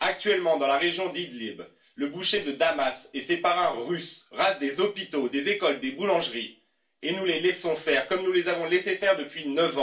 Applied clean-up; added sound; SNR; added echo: none; none; none; reverberation time 0.3 s.